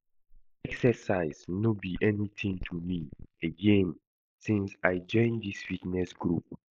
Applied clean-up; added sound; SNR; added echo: neural mask model Resemble Enhance denoiser.